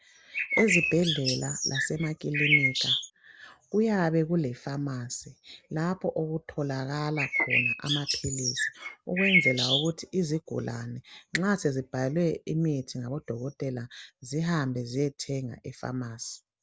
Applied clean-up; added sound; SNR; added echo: none; Bird; -2 dB; none.